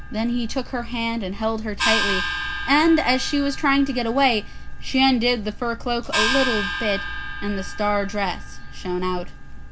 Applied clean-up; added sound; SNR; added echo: none; Gong; 5 dB; none.